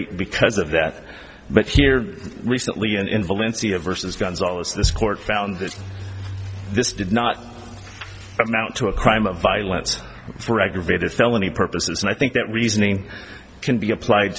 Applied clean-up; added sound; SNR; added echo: none; Bass drum; 7 dB; none.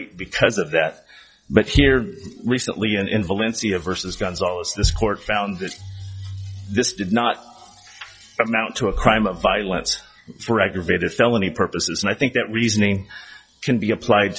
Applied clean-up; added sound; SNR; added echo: classical method log-MMSE.